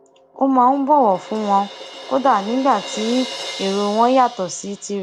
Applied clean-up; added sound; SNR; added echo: none; Crash cymbal; 15 dB; none.